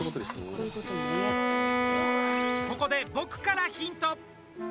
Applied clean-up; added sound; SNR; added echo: none; Bowed string instrument; -3 dB; none.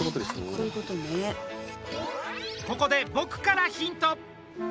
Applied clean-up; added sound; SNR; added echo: none; none; none; none.